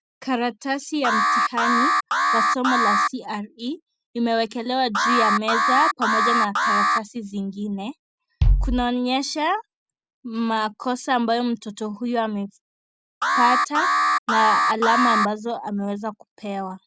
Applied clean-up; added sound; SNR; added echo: none; Alarm + Bass drum; -3 dB; none.